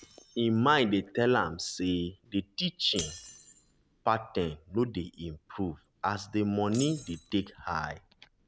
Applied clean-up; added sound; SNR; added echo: none; Shatter; 19 dB; none.